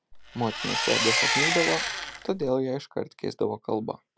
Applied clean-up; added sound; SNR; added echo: none; Engine; -2 dB; none.